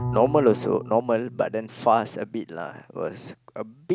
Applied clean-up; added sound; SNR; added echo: none; Bowed string instrument; 12 dB; none.